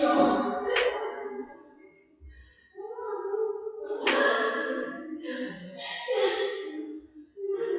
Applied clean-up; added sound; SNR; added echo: classical method WPE with log-MMSE.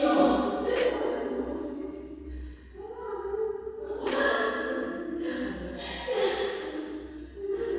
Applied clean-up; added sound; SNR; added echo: neural separator model SepFormer DNS4.